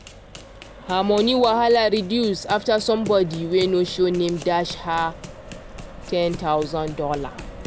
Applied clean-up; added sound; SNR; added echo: none; Accelerating, revving, vroom + Run; 14 dB; none.